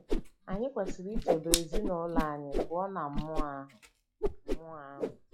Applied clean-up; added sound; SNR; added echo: classical method log-MMSE.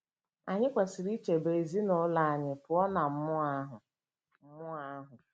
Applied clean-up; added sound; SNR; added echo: none; none; none; none.